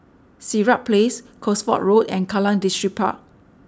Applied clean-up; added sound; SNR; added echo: none; none; none; none.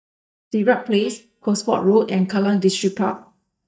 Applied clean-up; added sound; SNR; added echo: neural mask model DeepFilterNet 3.